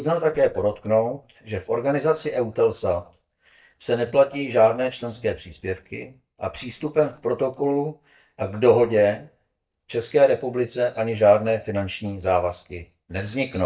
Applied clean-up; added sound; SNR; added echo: neural mask model DeepFilterNet 3.